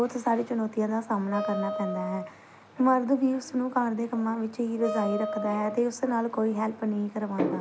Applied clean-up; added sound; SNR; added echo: none; Wind instrument, woodwind instrument; 6 dB; none.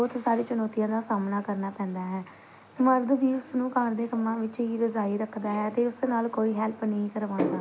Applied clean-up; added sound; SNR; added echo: none; none; none; none.